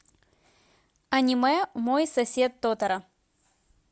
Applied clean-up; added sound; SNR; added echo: none; none; none; none.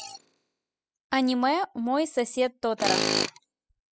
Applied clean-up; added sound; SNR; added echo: classical method spectral subtraction.